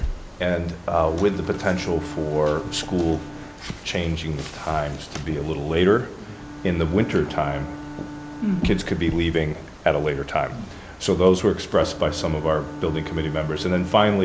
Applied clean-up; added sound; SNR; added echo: none; Bowed string instrument; 16 dB; none.